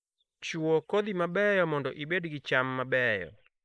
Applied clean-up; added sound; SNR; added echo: neural mask model Resemble Enhance denoiser.